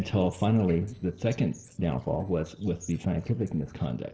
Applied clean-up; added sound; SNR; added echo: neural separator model SepFormer DNS4.